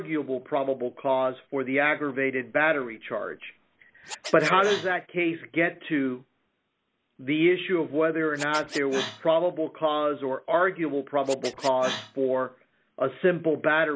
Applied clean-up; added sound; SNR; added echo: none; Scratching (performance technique); 14 dB; none.